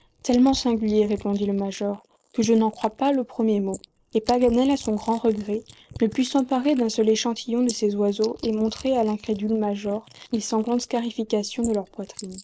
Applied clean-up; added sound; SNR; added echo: neural mask model Resemble Enhance denoiser.